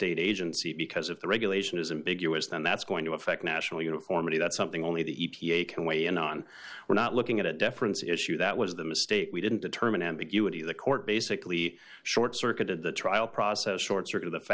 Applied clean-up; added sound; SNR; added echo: none; none; none; none.